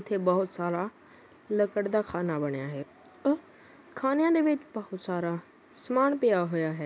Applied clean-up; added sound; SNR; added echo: none; none; none; none.